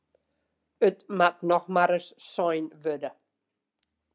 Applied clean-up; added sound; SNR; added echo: none; none; none; none.